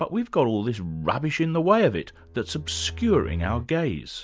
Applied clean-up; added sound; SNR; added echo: none; Bowed string instrument; 11 dB; none.